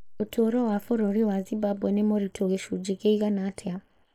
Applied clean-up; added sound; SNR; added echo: neural mask model Resemble Enhance denoiser.